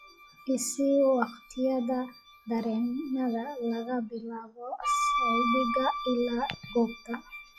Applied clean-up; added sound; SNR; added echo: classical method log-MMSE.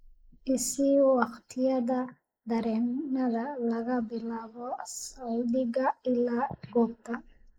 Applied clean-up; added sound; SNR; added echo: neural mask model Resemble Enhance denoiser.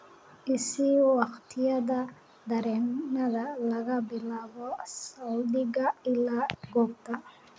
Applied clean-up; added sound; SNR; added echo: none; none; none; none.